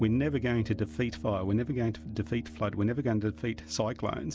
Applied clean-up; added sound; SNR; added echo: none; Brass instrument; 15 dB; none.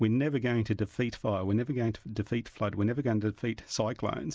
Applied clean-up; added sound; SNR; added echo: none; none; none; none.